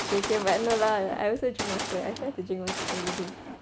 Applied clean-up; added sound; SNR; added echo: none; Gunshot, gunfire; 6 dB; none.